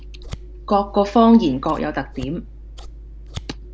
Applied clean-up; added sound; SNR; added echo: none; Scissors; 15 dB; none.